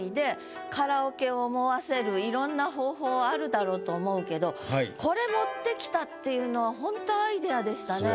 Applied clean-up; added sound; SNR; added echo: none; none; none; none.